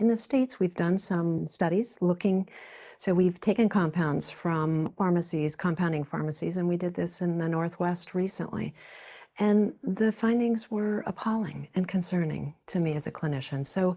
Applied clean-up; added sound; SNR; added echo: neural mask model DeepFilterNet 3.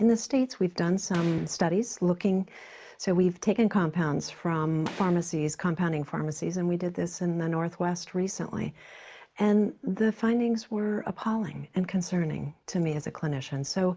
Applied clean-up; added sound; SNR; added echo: none; Gunshot, gunfire; 18 dB; none.